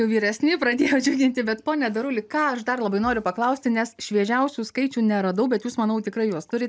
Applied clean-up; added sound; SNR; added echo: none; none; none; none.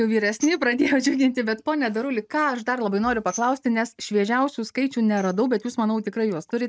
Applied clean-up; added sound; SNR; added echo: neural mask model RNNoise.